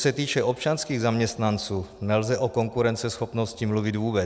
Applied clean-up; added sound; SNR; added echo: none; none; none; none.